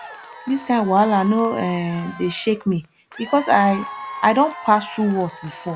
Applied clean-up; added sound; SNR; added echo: none; Applause / Crowd / Cheering; 15 dB; none.